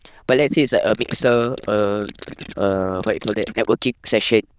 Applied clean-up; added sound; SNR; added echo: neural diffusion model UNIVERSE++.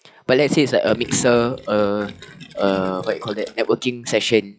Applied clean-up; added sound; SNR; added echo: classical method log-MMSE.